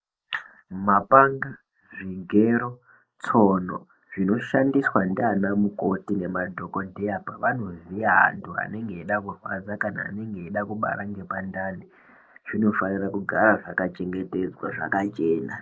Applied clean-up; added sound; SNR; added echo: neural mask model Resemble Enhance denoiser.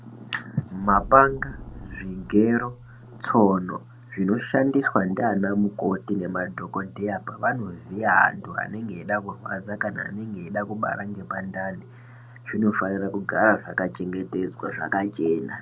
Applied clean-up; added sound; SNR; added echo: none; Boom; 16 dB; none.